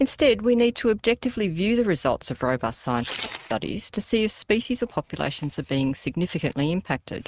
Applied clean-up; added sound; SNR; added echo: neural mask model RNNoise.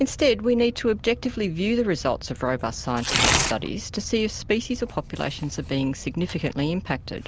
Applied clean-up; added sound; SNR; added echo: none; Tearing; 6 dB; none.